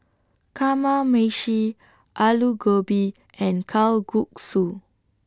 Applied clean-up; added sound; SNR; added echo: none; none; none; none.